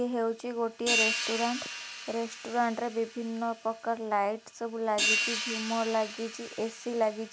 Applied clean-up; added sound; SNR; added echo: none; Hi-hat; 4 dB; none.